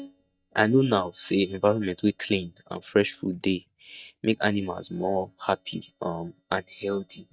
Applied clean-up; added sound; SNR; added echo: neural mask model DeepFilterNet 3.